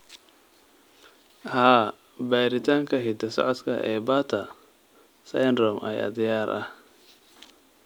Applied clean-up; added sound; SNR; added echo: none; none; none; none.